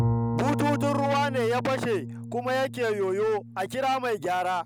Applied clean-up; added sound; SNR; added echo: none; Bowed string instrument; 4 dB; none.